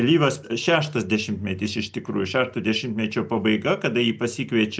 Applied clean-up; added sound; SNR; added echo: none; none; none; none.